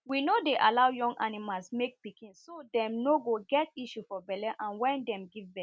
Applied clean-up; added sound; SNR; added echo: none; none; none; none.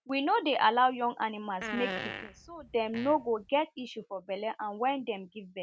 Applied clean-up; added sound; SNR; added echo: none; Fart; 9 dB; none.